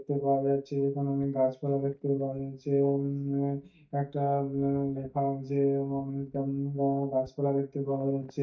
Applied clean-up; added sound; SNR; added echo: neural mask model DeepFilterNet 3.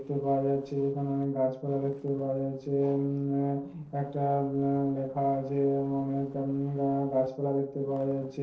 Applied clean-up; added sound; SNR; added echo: neural separator model SepFormer DNS4.